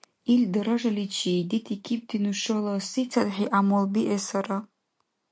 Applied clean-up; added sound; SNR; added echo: none; none; none; none.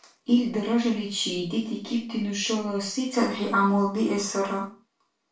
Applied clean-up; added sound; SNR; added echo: none; none; none; reverberation time 0.3 s.